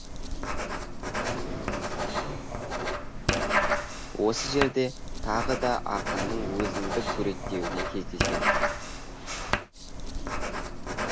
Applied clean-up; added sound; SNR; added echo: none; Writing; -3 dB; none.